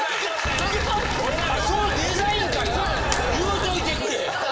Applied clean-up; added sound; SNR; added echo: none; Crack; 4 dB; reverberation time 0.5 s.